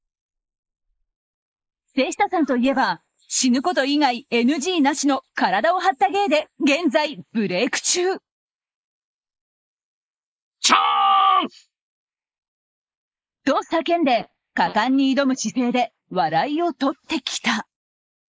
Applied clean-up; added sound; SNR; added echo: neural mask model Resemble Enhance denoiser.